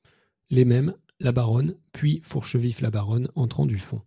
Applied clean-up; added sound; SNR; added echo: none; none; none; none.